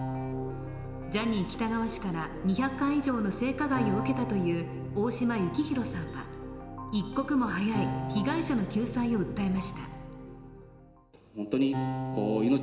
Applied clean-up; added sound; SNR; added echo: none; Acoustic guitar; 8 dB; reverberation time 3.0 s.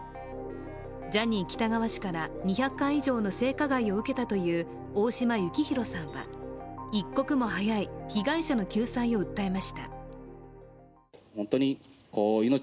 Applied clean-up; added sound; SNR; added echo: none; none; none; none.